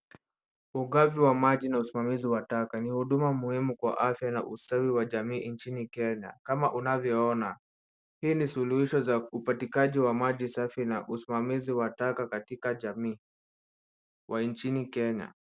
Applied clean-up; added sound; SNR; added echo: none; none; none; none.